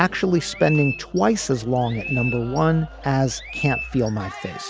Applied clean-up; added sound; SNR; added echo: none; Chirp, tweet; 12 dB; none.